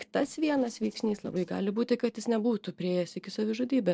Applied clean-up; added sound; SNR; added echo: neural separator model SepFormer DNS4.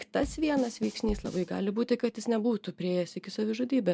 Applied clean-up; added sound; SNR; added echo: none; Bass drum / Snare drum / Drum kit; 12 dB; none.